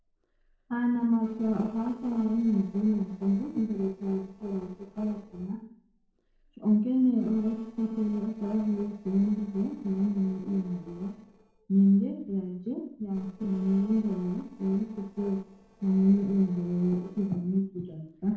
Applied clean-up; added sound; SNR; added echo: neural separator model SepFormer DNS4.